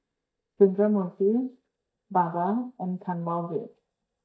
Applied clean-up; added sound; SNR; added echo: neural mask model DeepFilterNet 3.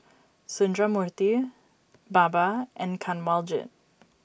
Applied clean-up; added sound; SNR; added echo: none; none; none; none.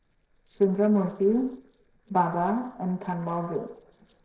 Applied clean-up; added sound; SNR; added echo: neural separator model SepFormer DNS4.